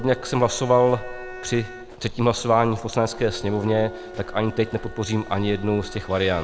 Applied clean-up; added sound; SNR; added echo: none; Bowed string instrument + Walk, footsteps; 14 dB; none.